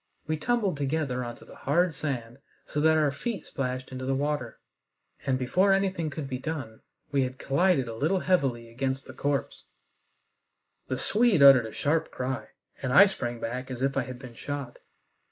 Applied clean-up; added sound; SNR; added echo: neural mask model Resemble Enhance denoiser.